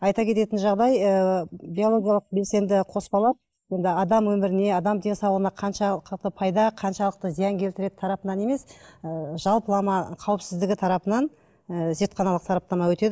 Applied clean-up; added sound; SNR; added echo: neural mask model Resemble Enhance denoiser.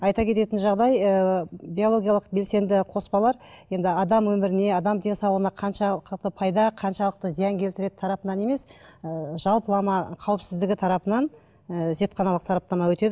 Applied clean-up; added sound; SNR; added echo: none; none; none; none.